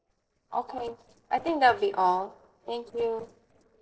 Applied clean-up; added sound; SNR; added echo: neural separator model SepFormer DNS4.